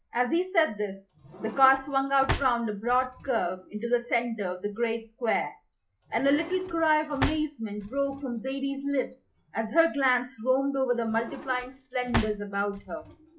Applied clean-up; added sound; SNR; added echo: classical method log-MMSE.